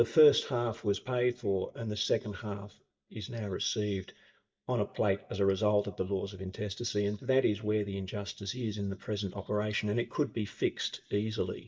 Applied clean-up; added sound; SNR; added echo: neural mask model DeepFilterNet 3.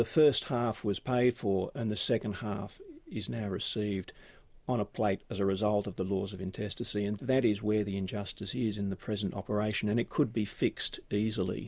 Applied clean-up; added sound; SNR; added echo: none; none; none; none.